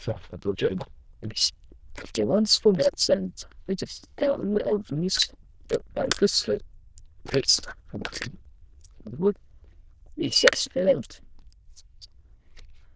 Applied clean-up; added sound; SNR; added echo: neural diffusion model UNIVERSE++.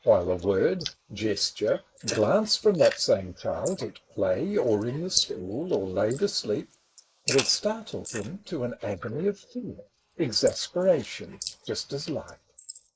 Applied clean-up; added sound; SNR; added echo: neural mask model Resemble Enhance denoiser.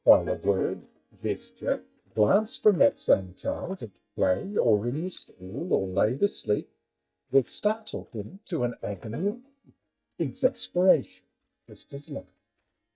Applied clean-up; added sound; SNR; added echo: neural mask model DeepFilterNet 3.